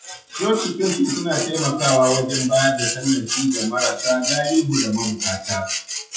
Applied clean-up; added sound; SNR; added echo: classical method WPE with log-MMSE.